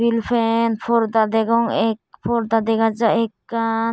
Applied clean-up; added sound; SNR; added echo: none; none; none; none.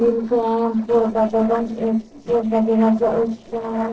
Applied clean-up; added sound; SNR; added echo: neural separator model SepFormer DNS4.